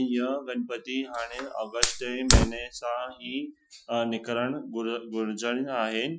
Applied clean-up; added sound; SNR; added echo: classical method Wiener filter.